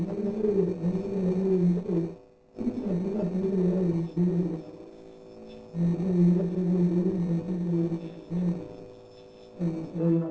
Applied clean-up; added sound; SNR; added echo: neural separator model SepFormer DNS4.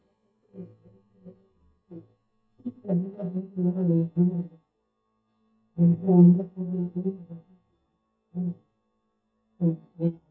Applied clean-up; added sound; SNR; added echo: neural mask model DeepFilterNet 3.